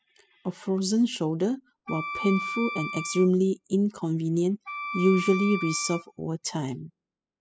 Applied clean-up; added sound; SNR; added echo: classical method spectral subtraction.